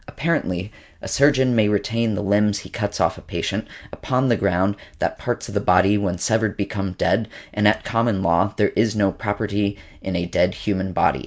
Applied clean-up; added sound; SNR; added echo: none; none; none; none.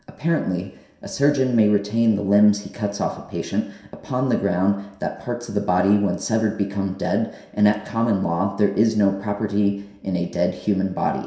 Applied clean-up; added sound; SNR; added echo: none; none; none; reverberation time 0.7 s.